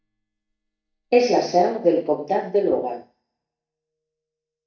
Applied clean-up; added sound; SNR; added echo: neural mask model DeepFilterNet 3.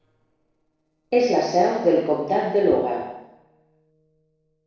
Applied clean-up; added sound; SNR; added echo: neural separator model SepFormer DNS4.